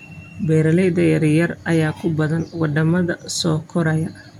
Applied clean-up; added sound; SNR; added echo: none; none; none; none.